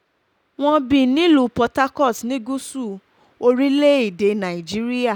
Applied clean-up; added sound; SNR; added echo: none; none; none; none.